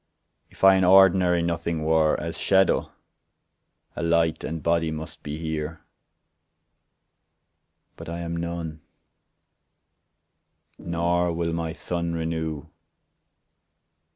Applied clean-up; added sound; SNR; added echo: none; Organ; 11 dB; none.